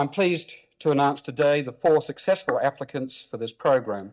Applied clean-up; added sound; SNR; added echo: neural mask model DeepFilterNet 3.